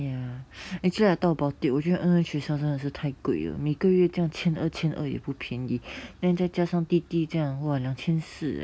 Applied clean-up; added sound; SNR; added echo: none; none; none; none.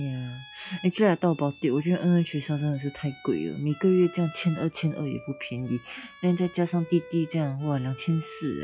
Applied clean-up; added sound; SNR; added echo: classical method log-MMSE.